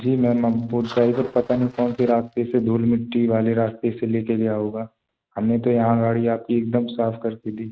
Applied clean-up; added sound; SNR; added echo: neural mask model RNNoise.